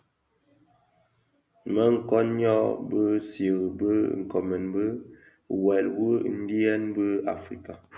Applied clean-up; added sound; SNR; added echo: none; none; none; none.